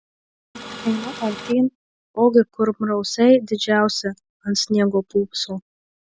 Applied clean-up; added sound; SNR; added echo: none; Printer; 13 dB; none.